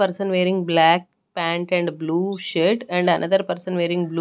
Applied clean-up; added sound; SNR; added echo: none; none; none; none.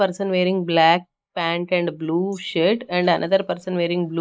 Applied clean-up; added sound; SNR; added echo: neural mask model Resemble Enhance denoiser.